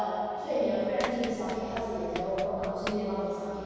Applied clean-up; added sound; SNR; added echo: none; Run; 12 dB; reverberation time 2.2 s.